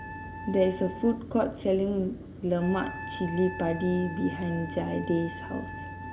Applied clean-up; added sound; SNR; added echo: none; Wind instrument, woodwind instrument; 13 dB; reverberation time 0.3 s.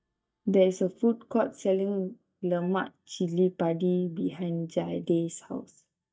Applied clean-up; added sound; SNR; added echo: neural mask model DeepFilterNet 3.